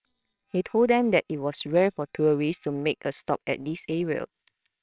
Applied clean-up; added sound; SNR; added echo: neural separator model SepFormer WHAMR!.